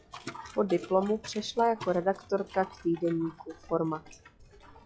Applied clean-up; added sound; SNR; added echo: classical method log-MMSE.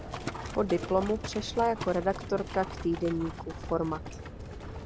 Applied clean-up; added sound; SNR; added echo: none; Livestock, farm animals, working animals; 8 dB; none.